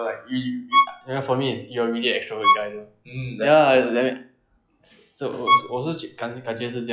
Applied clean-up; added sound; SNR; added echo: classical method log-MMSE.